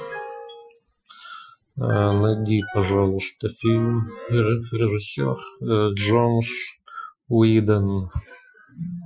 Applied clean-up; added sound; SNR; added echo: classical method Wiener filter.